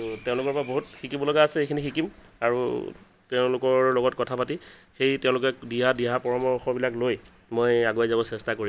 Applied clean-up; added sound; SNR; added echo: none; none; none; none.